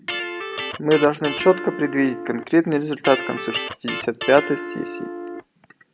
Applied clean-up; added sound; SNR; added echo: none; Electric guitar; 8 dB; none.